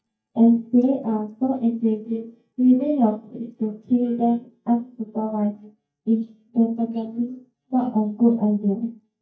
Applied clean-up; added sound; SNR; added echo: neural mask model DeepFilterNet 3.